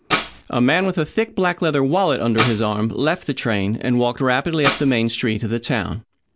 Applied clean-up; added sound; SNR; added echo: none; Tambourine; 9 dB; none.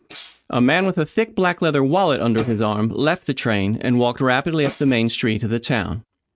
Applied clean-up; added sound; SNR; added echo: neural mask model RNNoise.